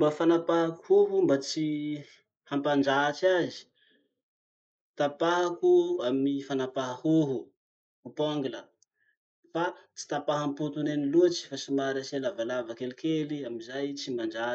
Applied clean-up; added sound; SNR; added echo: neural mask model Resemble Enhance denoiser.